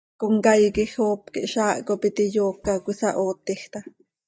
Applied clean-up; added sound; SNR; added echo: neural mask model DeepFilterNet 3.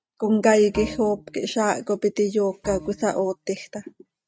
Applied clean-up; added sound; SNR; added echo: neural mask model RNNoise.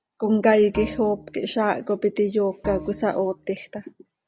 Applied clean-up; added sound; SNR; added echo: none; Bowed string instrument; 16 dB; none.